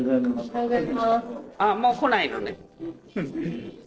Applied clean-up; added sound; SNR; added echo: neural separator model SepFormer DNS4.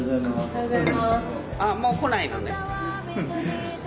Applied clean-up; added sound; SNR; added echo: none; Chink, clink; 12 dB; none.